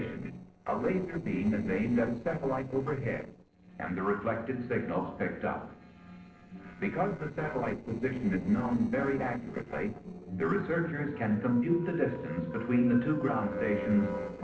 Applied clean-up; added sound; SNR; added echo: neural separator model SepFormer DNS4.